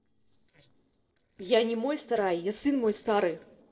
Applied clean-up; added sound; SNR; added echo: neural separator model SepFormer DNS4.